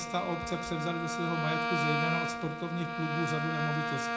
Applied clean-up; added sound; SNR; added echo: none; Bowed string instrument; -1 dB; reverberation time 0.3 s.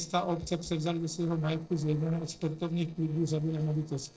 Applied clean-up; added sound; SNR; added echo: neural separator model SepFormer DNS4.